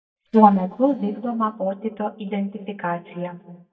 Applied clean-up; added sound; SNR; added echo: neural mask model DeepFilterNet 3.